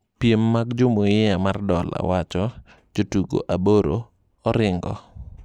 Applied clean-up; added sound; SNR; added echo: none; none; none; none.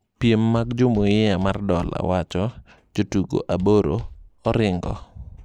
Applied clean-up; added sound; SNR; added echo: none; Walk, footsteps; 16 dB; none.